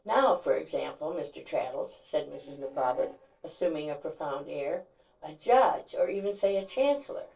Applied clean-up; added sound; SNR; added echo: neural separator model SepFormer DNS4.